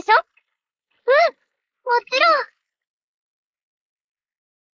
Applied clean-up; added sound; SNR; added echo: neural mask model Resemble Enhance denoiser.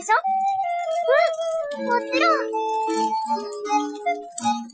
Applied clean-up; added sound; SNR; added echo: classical method Wiener filter.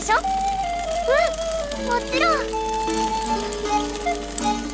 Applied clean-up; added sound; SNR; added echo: none; Mechanisms / Bicycle; 11 dB; none.